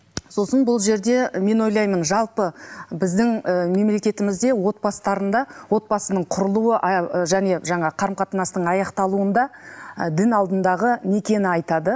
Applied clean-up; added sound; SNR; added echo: none; none; none; none.